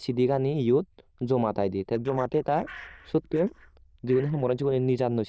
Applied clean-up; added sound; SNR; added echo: neural diffusion model UNIVERSE++.